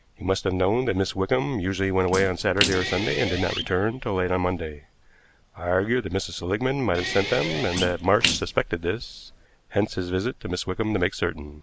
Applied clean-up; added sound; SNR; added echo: none; Splash, splatter + Guitar; 8 dB; none.